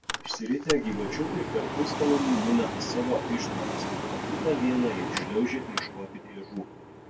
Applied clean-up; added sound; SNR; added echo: none; Mechanical fan; 3 dB; none.